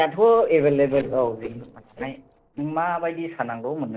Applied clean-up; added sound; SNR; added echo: neural separator model SepFormer DNS4.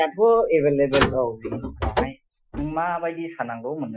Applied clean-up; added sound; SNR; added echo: classical method Wiener filter.